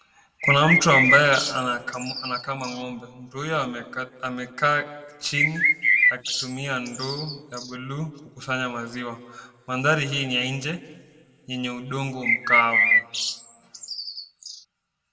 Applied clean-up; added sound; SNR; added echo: none; Bird; -3 dB; reverberation time 1.2 s.